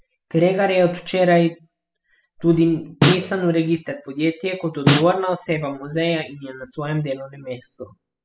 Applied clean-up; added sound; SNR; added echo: classical method spectral subtraction.